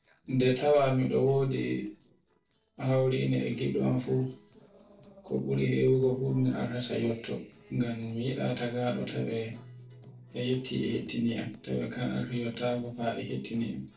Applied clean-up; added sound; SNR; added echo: neural separator model SepFormer DNS4.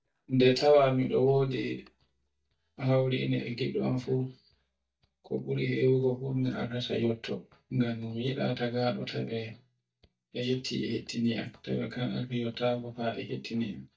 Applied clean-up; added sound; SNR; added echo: neural mask model DeepFilterNet 3.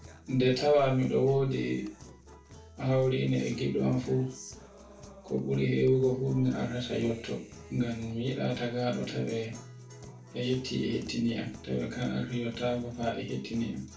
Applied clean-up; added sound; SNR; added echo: none; Guitar; 19 dB; reverberation time 0.3 s.